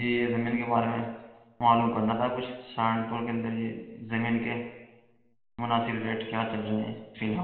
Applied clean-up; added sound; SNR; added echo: none; none; none; reverberation time 1.1 s.